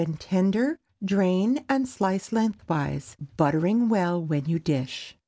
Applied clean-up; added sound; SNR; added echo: none; none; none; none.